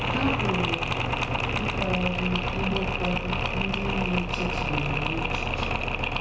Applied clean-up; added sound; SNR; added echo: none; Mechanisms; -5 dB; reverberation time 0.5 s.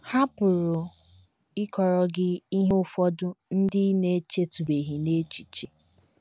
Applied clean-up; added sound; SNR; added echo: none; none; none; none.